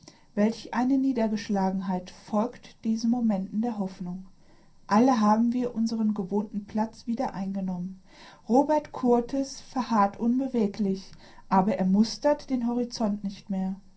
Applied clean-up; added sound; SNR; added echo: none; none; none; reverberation time 0.3 s.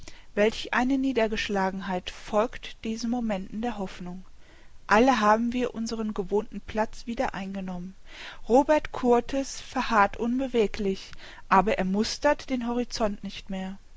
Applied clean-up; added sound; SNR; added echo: none; none; none; none.